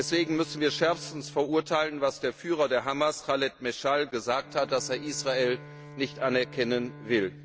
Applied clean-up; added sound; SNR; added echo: none; Bowed string instrument; 18 dB; none.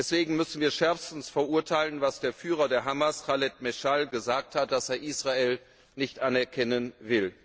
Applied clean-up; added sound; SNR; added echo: none; none; none; none.